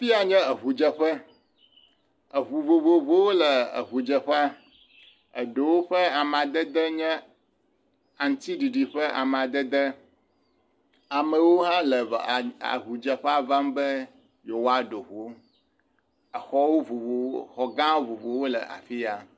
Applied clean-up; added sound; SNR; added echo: none; none; none; none.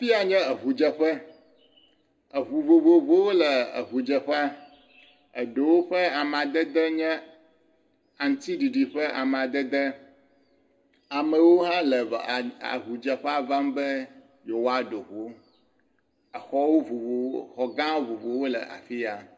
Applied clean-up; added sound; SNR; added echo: none; none; none; reverberation time 0.7 s.